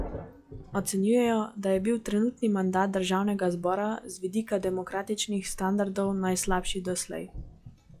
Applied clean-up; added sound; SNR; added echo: classical method log-MMSE.